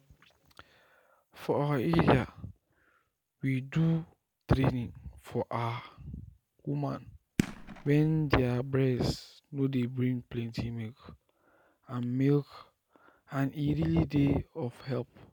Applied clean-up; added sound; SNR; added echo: none; Fireworks; 7 dB; none.